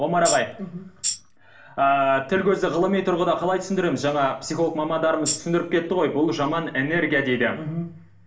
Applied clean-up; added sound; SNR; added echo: none; Tambourine; 4 dB; reverberation time 0.5 s.